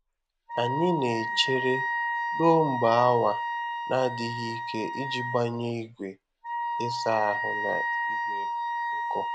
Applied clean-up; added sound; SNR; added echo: none; Wind instrument, woodwind instrument; 2 dB; none.